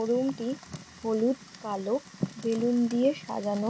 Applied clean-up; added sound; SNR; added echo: none; Fire; 13 dB; none.